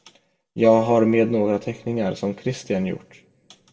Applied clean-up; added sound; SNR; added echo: none; Acoustic guitar; 17 dB; reverberation time 0.8 s.